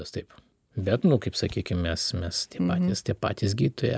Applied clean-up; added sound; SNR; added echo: none; none; none; none.